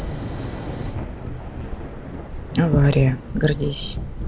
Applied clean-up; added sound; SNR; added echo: none; Thunder / Rain + Fixed-wing aircraft, airplane; 7 dB; none.